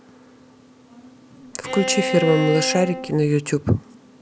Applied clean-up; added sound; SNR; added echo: none; Bowed string instrument; 5 dB; none.